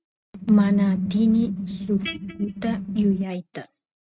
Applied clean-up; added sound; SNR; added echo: neural mask model RNNoise.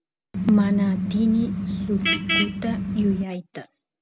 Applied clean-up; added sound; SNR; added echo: none; Vehicle horn, car horn, honking; 1 dB; none.